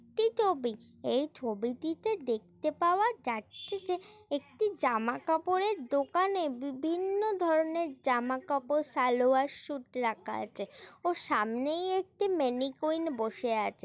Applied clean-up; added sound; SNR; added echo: none; none; none; none.